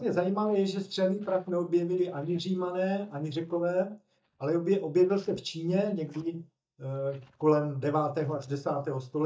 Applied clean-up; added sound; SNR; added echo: neural mask model DeepFilterNet 3.